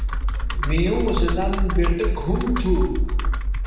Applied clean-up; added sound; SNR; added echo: none; Computer keyboard; -3 dB; reverberation time 0.9 s.